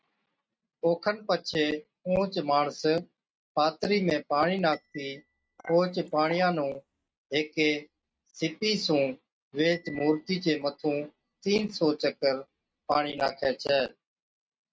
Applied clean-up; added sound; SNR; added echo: neural mask model RNNoise.